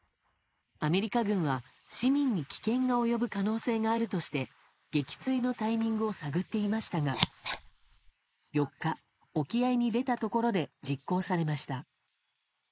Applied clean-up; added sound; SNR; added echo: neural mask model Resemble Enhance denoiser.